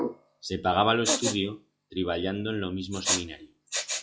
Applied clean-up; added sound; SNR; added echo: classical method log-MMSE.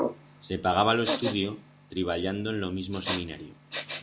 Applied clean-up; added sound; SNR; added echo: none; Respiratory sounds; 3 dB; none.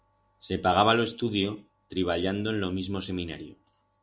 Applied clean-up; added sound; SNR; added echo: none; none; none; none.